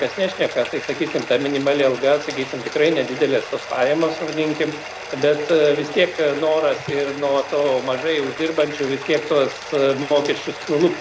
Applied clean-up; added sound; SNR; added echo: none; Bathtub (filling or washing); 12 dB; none.